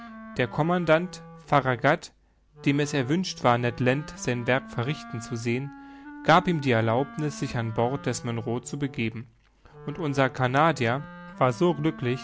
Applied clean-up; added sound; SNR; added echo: none; Wind instrument, woodwind instrument; 17 dB; none.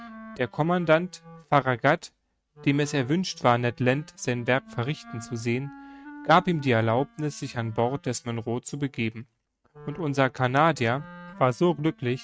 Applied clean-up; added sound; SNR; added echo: neural mask model RNNoise.